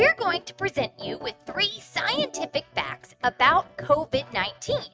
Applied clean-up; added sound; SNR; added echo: neural mask model RNNoise.